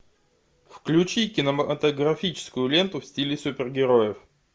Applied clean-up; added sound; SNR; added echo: none; none; none; none.